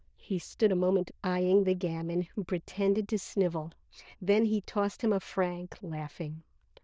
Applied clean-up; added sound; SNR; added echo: neural diffusion model UNIVERSE++.